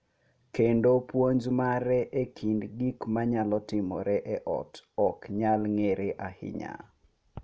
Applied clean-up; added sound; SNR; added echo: none; none; none; none.